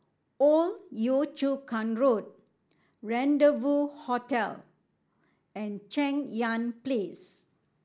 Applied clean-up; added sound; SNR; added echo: none; none; none; none.